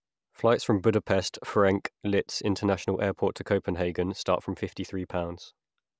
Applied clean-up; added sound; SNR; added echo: none; none; none; none.